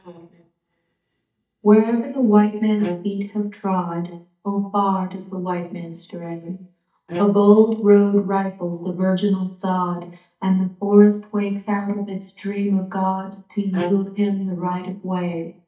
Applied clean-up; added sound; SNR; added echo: neural mask model DeepFilterNet 3.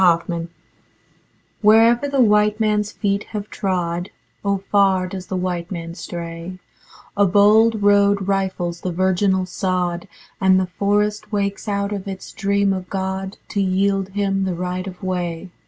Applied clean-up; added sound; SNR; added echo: none; none; none; none.